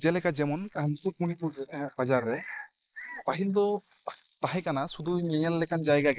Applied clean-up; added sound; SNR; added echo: neural mask model Resemble Enhance denoiser.